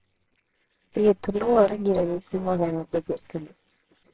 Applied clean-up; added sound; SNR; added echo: neural separator model SepFormer WHAMR!.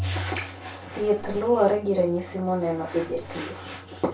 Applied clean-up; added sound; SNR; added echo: none; Organ; 11 dB; reverberation time 0.2 s.